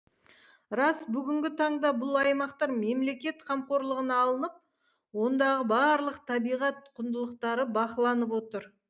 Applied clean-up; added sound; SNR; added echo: none; none; none; none.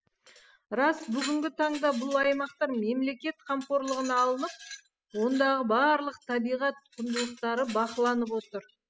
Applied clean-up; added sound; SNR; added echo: classical method spectral subtraction.